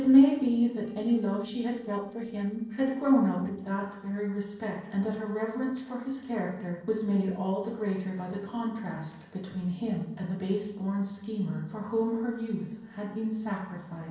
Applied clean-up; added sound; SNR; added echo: neural separator model SepFormer DNS4.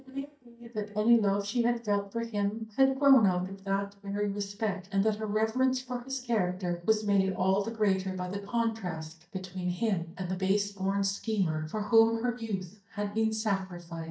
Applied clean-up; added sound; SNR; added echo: neural mask model DeepFilterNet 3.